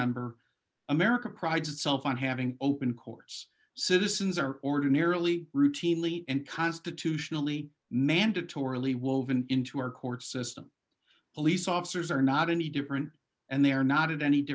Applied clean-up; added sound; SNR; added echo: none; none; none; none.